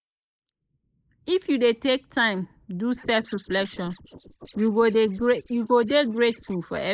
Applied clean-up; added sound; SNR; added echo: neural mask model Resemble Enhance denoiser.